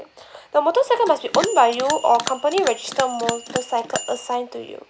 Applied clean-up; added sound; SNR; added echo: none; Bell; 10 dB; none.